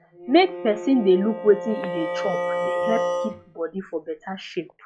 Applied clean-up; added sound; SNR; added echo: classical method log-MMSE.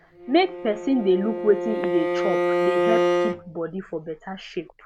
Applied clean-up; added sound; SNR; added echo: none; Bowed string instrument; 1 dB; none.